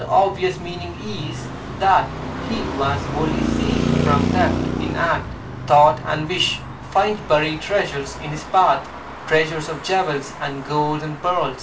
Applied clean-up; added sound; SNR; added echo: none; Traffic noise, roadway noise; 5 dB; reverberation time 0.3 s.